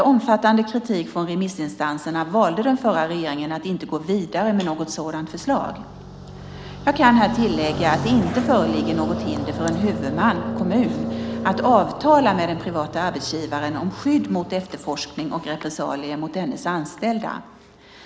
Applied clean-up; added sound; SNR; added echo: none; Car passing by; 10 dB; none.